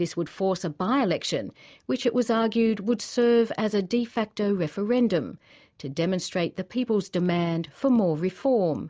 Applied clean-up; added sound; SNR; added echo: none; none; none; none.